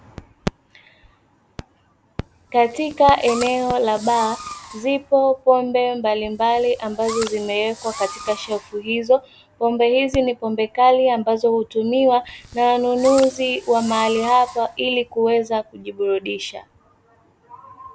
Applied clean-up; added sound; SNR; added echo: none; Fireworks; 16 dB; none.